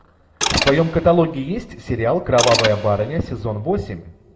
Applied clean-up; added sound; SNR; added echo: none; Mechanisms; 7 dB; reverberation time 1.0 s.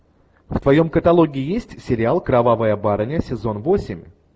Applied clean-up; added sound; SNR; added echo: none; none; none; none.